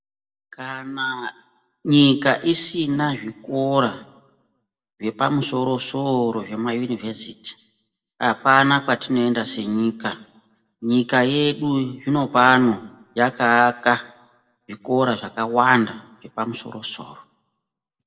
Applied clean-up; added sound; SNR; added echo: none; none; none; reverberation time 0.7 s.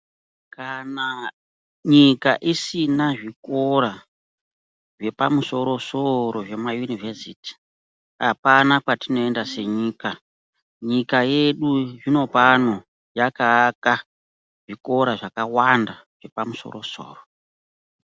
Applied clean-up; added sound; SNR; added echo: none; none; none; none.